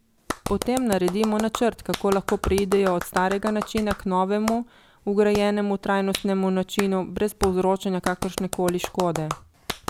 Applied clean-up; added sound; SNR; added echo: none; Clapping; 11 dB; none.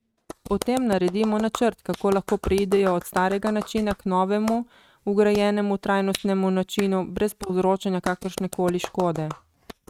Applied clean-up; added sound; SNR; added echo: neural mask model RNNoise.